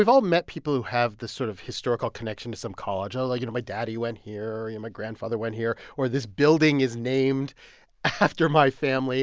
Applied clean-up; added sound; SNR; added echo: none; none; none; none.